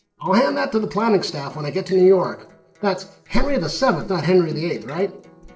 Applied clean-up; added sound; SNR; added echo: neural separator model SepFormer DNS4.